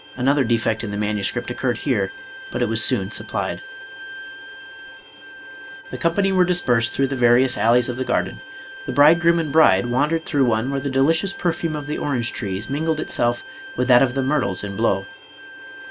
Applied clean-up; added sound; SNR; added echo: none; Bowed string instrument; 16 dB; none.